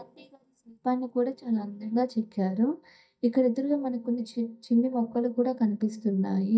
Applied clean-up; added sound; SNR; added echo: neural mask model DeepFilterNet 3.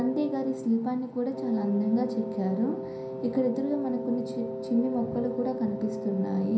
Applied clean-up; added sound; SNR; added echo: none; Wind instrument, woodwind instrument; 8 dB; reverberation time 0.6 s.